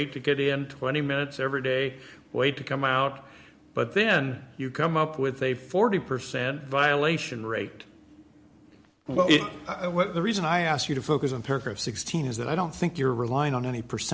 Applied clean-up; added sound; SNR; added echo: none; none; none; none.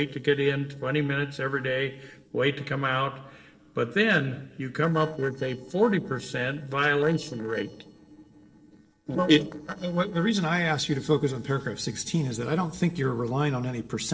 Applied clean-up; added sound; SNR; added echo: neural separator model SepFormer DNS4.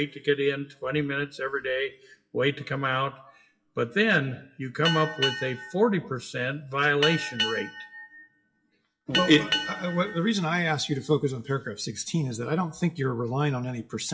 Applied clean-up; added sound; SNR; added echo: classical method WPE with log-MMSE.